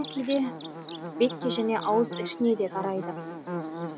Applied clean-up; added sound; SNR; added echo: none; Buzz / Bird; 7 dB; none.